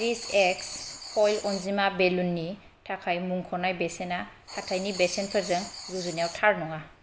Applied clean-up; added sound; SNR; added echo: none; Writing; 14 dB; none.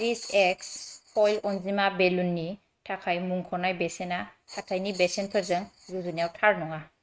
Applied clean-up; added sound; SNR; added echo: neural mask model RNNoise.